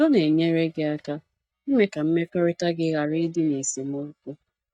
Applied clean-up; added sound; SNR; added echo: neural mask model DeepFilterNet 3.